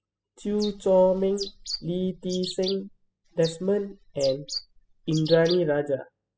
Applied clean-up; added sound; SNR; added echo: classical method spectral subtraction.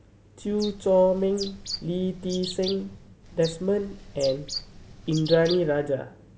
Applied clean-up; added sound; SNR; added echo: none; Bird; 13 dB; none.